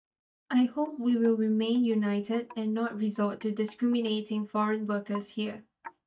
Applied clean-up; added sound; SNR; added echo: neural mask model DeepFilterNet 3.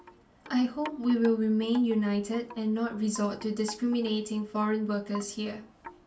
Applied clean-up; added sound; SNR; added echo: none; Wind chime; 19 dB; reverberation time 0.3 s.